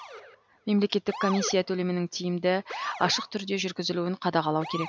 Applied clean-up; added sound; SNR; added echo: none; Motor vehicle (road) / Siren; 12 dB; none.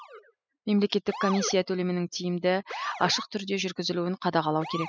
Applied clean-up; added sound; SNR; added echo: classical method spectral subtraction.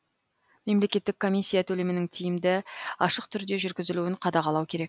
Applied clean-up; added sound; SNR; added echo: none; none; none; none.